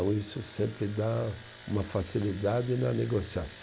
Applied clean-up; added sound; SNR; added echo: none; Engine; 17 dB; none.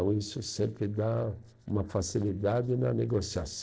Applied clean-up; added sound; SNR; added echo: neural separator model SepFormer DNS4.